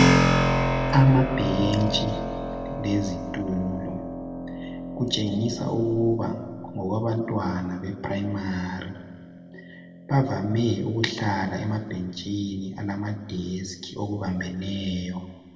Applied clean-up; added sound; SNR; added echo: none; Keyboard (musical); 3 dB; reverberation time 1.5 s.